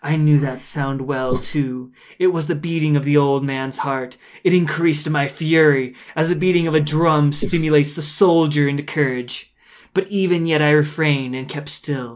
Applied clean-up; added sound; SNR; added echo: neural mask model Resemble Enhance denoiser.